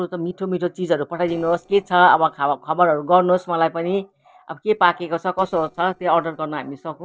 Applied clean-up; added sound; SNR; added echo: neural separator model SepFormer DNS4.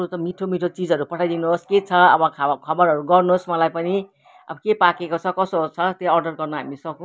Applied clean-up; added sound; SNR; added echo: none; none; none; none.